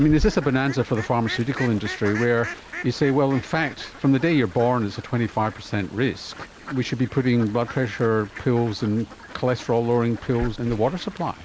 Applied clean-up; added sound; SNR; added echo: none; Fowl; 13 dB; none.